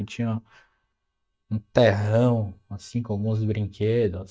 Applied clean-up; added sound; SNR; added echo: neural mask model DeepFilterNet 3.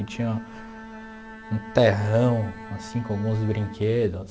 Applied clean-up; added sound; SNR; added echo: none; Bowed string instrument; 16 dB; none.